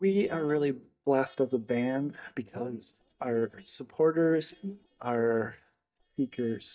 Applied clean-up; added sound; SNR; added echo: neural mask model DeepFilterNet 3.